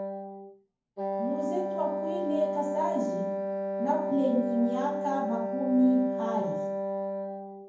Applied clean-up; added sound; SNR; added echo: none; Wind instrument, woodwind instrument; 2 dB; reverberation time 0.9 s.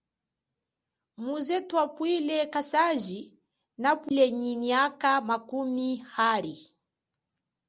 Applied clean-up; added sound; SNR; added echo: none; none; none; none.